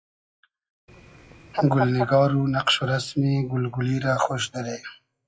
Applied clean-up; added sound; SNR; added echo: classical method WPE with log-MMSE.